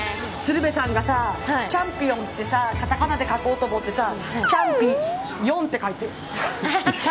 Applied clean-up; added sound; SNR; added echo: none; none; none; none.